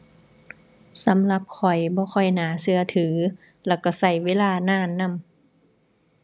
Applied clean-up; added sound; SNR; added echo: none; none; none; none.